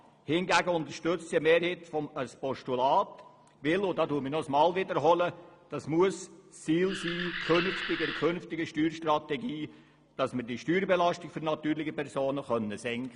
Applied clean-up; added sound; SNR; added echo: none; Animal; 6 dB; none.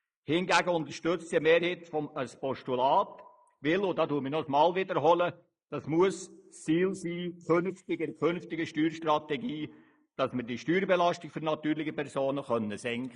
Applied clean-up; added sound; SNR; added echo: neural mask model Resemble Enhance denoiser.